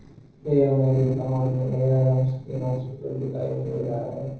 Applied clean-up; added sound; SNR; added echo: neural separator model SepFormer DNS4.